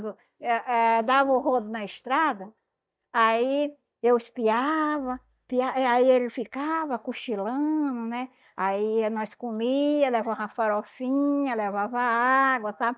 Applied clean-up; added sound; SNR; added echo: neural mask model DeepFilterNet 3.